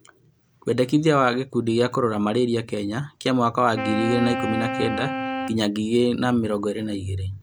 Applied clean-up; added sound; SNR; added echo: none; Wind instrument, woodwind instrument; 7 dB; none.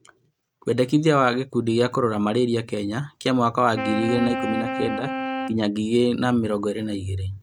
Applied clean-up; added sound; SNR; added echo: neural mask model RNNoise.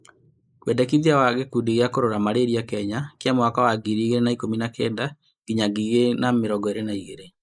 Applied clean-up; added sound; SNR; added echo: neural mask model Resemble Enhance denoiser.